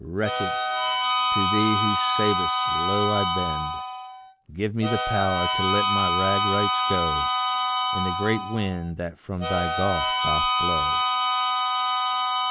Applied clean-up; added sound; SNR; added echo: none; Harmonica; -4 dB; none.